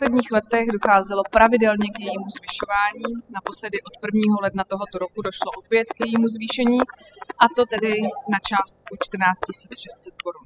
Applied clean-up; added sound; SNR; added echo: classical method spectral subtraction.